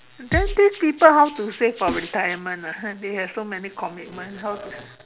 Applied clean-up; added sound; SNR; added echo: none; Drum kit; 9 dB; none.